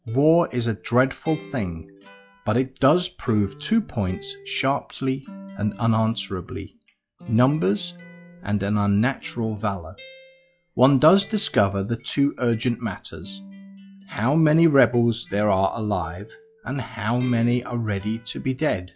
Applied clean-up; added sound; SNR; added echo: classical method log-MMSE.